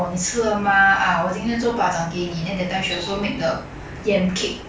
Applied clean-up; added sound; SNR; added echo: none; none; none; none.